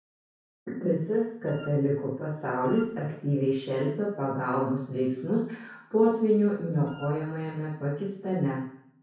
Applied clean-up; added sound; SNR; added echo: none; Wind instrument, woodwind instrument; 20 dB; reverberation time 0.6 s.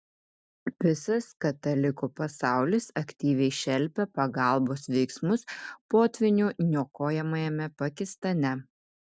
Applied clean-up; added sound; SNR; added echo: none; none; none; none.